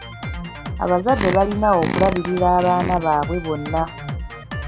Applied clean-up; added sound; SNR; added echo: none; Fart + Drum kit; 7 dB; none.